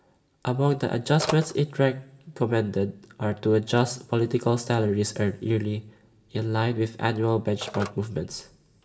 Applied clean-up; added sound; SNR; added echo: none; Telephone; 17 dB; reverberation time 0.5 s.